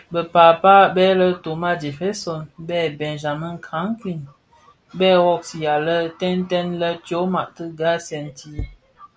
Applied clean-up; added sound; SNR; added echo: none; none; none; none.